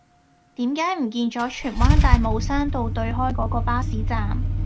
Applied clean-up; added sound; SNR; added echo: none; Idling / Engine starting / Car; -4 dB; none.